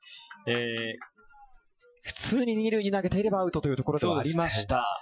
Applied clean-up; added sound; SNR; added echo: classical method Wiener filter.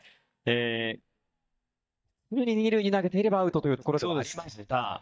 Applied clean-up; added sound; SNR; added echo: neural mask model DeepFilterNet 3.